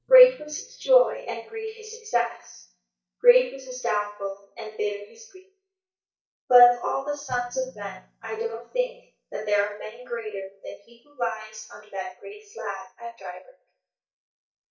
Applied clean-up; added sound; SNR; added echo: neural mask model DeepFilterNet 3.